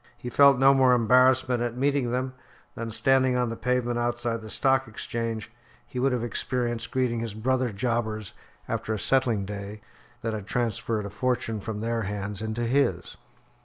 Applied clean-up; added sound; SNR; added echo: none; none; none; none.